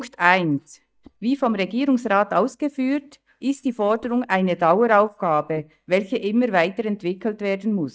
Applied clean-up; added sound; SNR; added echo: neural mask model DeepFilterNet 3.